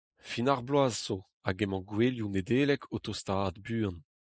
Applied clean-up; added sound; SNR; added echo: neural mask model Resemble Enhance denoiser.